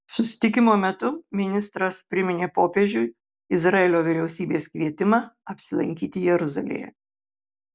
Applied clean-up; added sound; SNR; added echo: none; none; none; none.